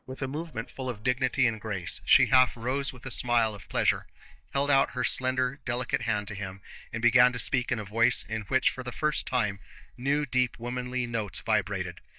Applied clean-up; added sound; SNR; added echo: neural mask model DeepFilterNet 3.